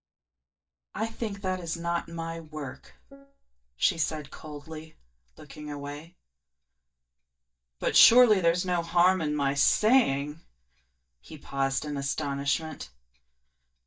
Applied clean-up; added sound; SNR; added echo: neural mask model DeepFilterNet 3.